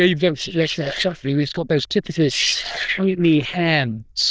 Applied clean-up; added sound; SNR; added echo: neural diffusion model UNIVERSE++.